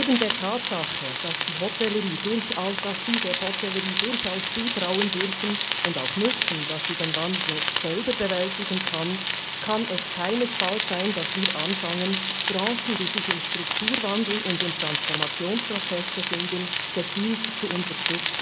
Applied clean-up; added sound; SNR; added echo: none; Frying (food); -1 dB; none.